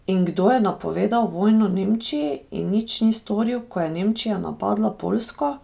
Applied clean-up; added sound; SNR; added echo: none; none; none; none.